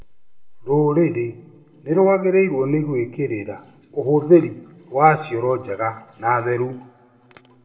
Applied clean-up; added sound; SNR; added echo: none; none; none; reverberation time 0.7 s.